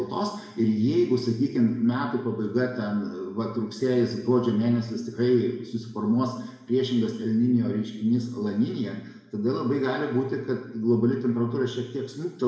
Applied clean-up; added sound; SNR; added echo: none; none; none; reverberation time 1.0 s.